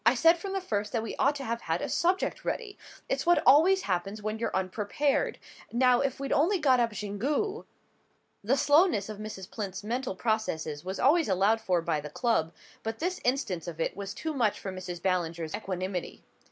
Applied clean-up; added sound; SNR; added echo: none; none; none; none.